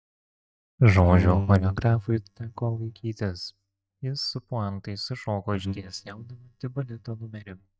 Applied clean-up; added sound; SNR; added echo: neural mask model DeepFilterNet 3.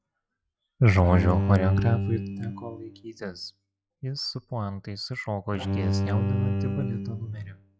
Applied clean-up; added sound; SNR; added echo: classical method log-MMSE.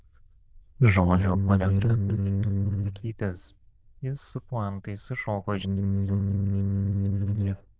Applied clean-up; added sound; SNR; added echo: neural diffusion model UNIVERSE++.